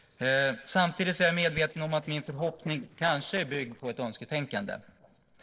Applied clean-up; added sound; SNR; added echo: neural separator model SepFormer DNS4.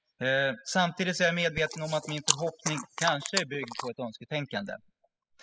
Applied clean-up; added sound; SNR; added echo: classical method spectral subtraction.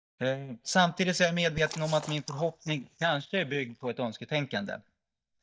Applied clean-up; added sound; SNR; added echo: neural mask model DeepFilterNet 3.